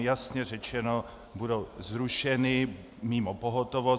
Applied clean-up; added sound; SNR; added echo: none; none; none; none.